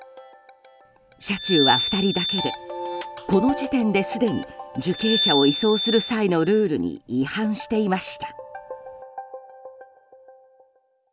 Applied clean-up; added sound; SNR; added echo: none; Glass; 2 dB; none.